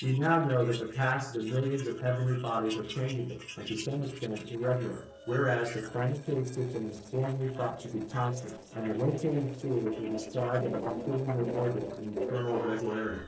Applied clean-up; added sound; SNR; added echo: neural separator model SepFormer DNS4.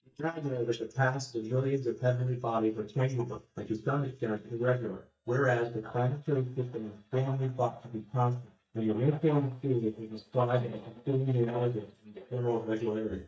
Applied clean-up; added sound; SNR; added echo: neural mask model DeepFilterNet 3.